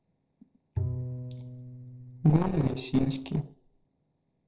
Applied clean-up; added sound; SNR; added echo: neural separator model SepFormer DNS4.